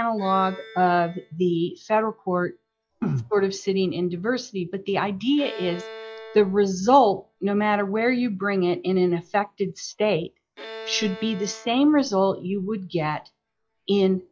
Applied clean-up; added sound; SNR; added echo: classical method log-MMSE.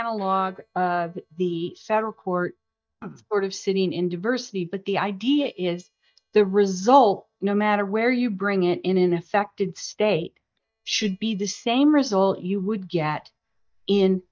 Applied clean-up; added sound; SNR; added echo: neural mask model DeepFilterNet 3.